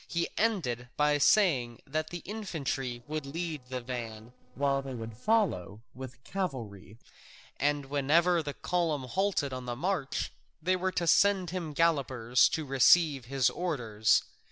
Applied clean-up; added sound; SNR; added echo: neural separator model SepFormer DNS4.